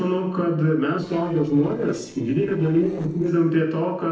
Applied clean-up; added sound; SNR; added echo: neural separator model SepFormer DNS4.